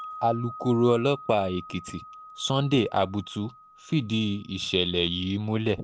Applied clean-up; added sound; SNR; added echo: none; Wind chime; 18 dB; none.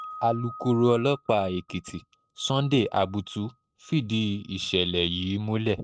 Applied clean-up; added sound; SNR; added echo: neural mask model RNNoise.